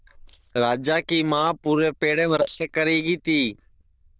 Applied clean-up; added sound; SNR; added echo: neural diffusion model UNIVERSE++.